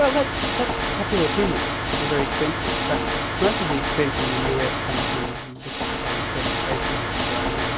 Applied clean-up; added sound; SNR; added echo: none; Water / Mechanisms; -3 dB; none.